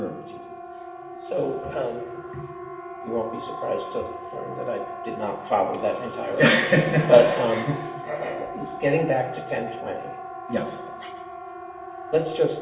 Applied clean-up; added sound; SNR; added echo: none; Siren; 10 dB; reverberation time 1.0 s.